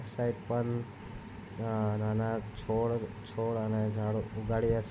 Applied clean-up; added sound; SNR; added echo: none; none; none; none.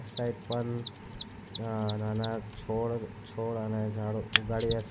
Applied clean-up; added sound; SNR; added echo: none; Mechanisms; 5 dB; none.